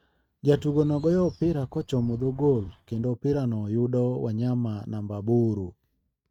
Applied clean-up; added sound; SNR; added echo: neural mask model RNNoise.